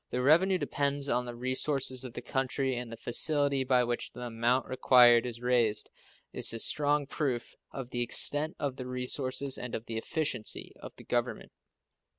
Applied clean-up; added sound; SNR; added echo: none; none; none; none.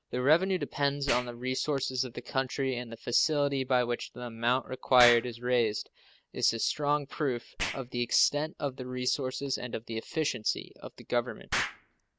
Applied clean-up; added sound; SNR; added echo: none; Explosion; 12 dB; none.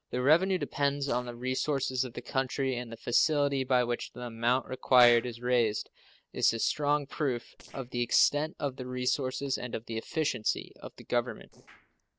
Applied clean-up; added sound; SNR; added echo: neural separator model SepFormer DNS4.